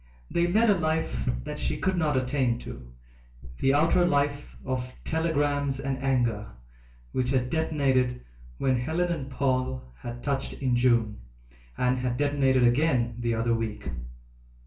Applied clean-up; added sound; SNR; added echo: none; none; none; reverberation time 0.3 s.